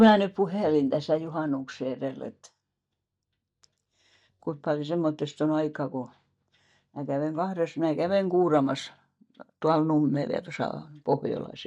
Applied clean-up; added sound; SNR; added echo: neural mask model DeepFilterNet 3.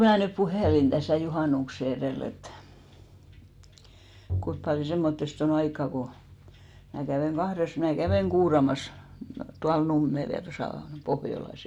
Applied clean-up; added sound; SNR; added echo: none; Bowed string instrument; 12 dB; none.